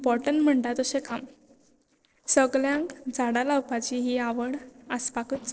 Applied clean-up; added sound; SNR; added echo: neural separator model SepFormer DNS4.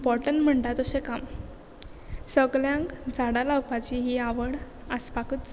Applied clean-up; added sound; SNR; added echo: none; none; none; none.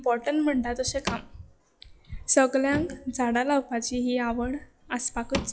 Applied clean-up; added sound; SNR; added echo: classical method log-MMSE.